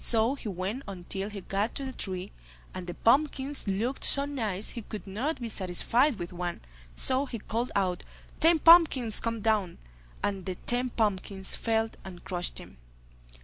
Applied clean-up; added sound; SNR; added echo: none; none; none; none.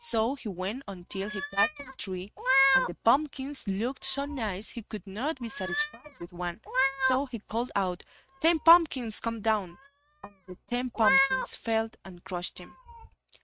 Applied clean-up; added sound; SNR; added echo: neural mask model RNNoise.